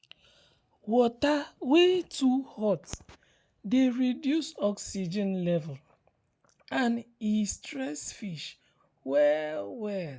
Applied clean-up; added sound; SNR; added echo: none; none; none; none.